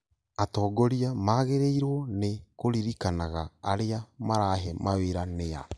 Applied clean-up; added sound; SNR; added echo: none; none; none; none.